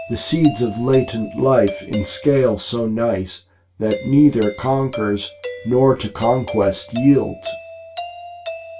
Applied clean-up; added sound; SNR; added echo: none; Doorbell; 14 dB; reverberation time 0.2 s.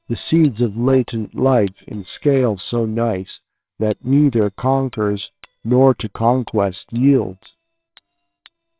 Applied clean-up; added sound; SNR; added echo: neural separator model SepFormer WHAMR!.